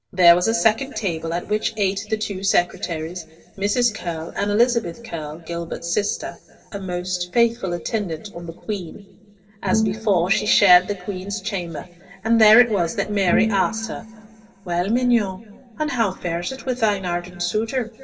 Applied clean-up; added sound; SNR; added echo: none; Bowed string instrument; 7 dB; reverberation time 2.5 s.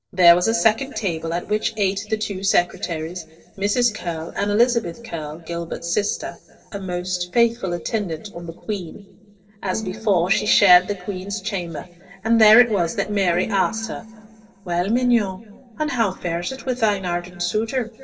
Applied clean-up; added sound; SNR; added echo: neural separator model SepFormer DNS4.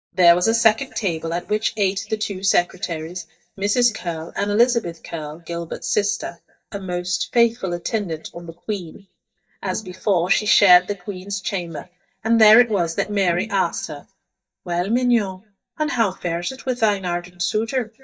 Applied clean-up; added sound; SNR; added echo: neural mask model DeepFilterNet 3.